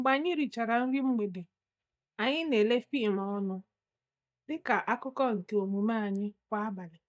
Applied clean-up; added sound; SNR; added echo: neural mask model DeepFilterNet 3.